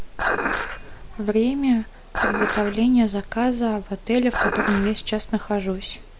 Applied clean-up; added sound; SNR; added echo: none; Dishes, pots, and pans; 5 dB; none.